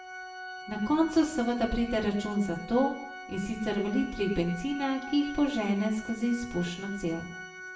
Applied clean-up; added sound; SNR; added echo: none; Organ; 13 dB; reverberation time 0.6 s.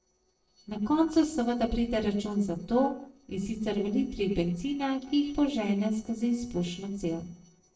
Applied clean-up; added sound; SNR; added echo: neural separator model SepFormer DNS4.